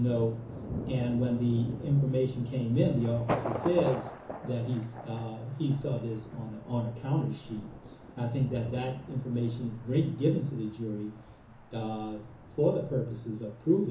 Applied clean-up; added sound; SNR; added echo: none; Thunder; 11 dB; reverberation time 0.7 s.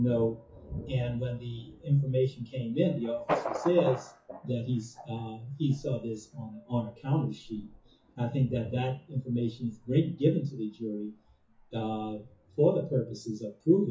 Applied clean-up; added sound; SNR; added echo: classical method WPE with log-MMSE.